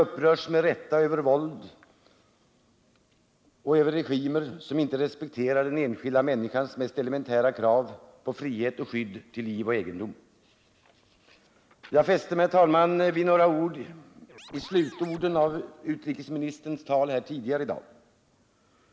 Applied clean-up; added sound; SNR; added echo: none; Scratching (performance technique); 20 dB; none.